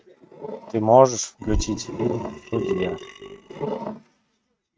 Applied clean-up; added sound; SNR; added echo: neural mask model RNNoise.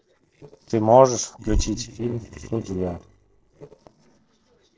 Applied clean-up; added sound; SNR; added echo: neural separator model SepFormer DNS4.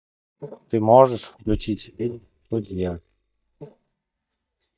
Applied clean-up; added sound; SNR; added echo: neural mask model DeepFilterNet 3.